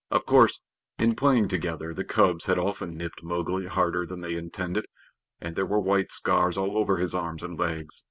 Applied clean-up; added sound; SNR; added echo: none; none; none; none.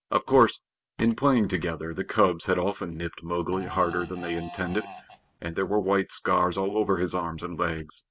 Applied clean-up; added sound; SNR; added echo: none; Fart; 15 dB; none.